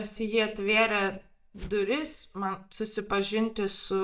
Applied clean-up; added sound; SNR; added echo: neural mask model DeepFilterNet 3.